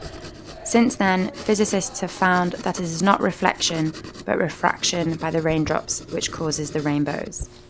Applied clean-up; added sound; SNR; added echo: none; Writing; 15 dB; none.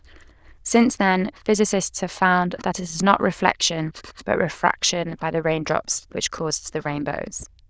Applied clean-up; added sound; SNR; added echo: neural diffusion model UNIVERSE++.